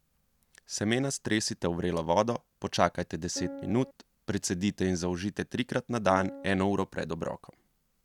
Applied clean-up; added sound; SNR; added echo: none; Piano; 10 dB; none.